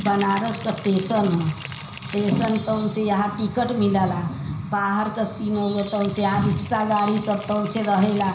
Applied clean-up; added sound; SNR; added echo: none; Rattle (instrument); 18 dB; reverberation time 0.5 s.